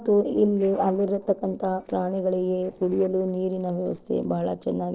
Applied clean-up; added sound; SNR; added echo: neural separator model SepFormer DNS4.